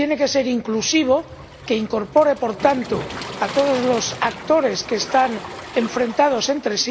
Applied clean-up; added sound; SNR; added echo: none; Waves, surf; 14 dB; none.